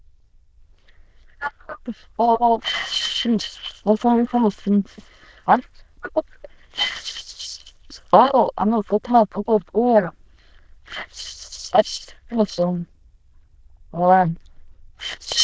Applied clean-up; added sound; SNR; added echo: neural diffusion model UNIVERSE++.